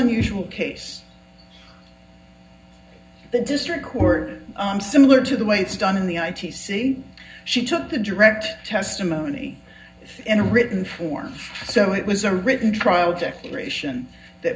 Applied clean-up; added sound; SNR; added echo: none; Bowed string instrument; 3 dB; reverberation time 0.4 s.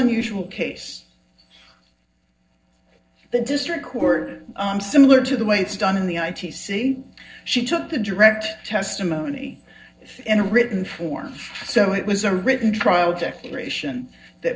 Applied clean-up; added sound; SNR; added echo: neural separator model SepFormer DNS4.